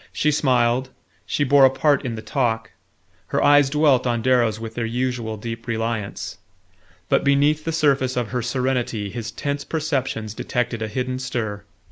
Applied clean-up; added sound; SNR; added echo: none; none; none; none.